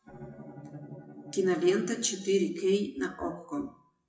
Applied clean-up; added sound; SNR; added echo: classical method WPE with log-MMSE.